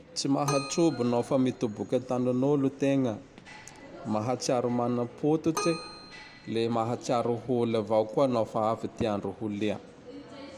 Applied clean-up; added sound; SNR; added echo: none; Keyboard (musical); 15 dB; none.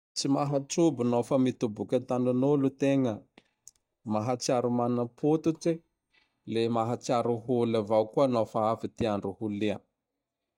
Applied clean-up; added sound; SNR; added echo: neural mask model DeepFilterNet 3.